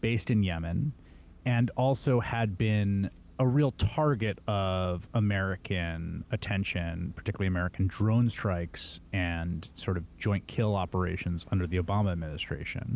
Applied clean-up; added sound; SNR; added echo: none; none; none; none.